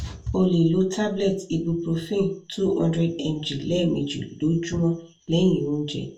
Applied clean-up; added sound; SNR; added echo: none; none; none; reverberation time 0.3 s.